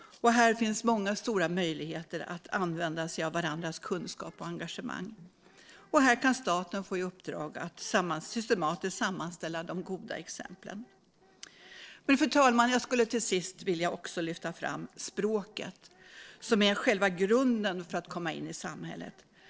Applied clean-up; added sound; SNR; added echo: neural separator model SepFormer DNS4.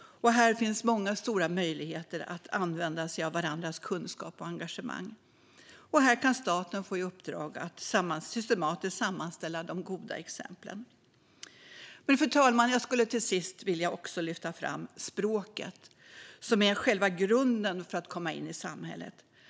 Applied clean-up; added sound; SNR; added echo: none; none; none; none.